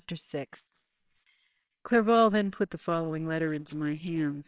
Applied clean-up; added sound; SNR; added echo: neural separator model SepFormer WHAMR!.